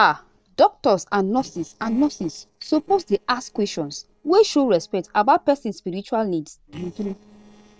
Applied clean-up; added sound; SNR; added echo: neural separator model SepFormer DNS4.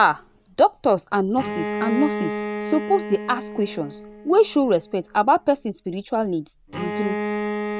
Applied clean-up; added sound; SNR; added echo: none; Bowed string instrument; 8 dB; none.